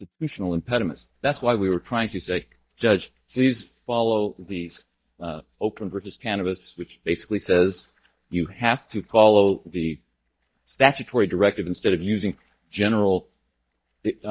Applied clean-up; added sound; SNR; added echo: neural mask model DeepFilterNet 3.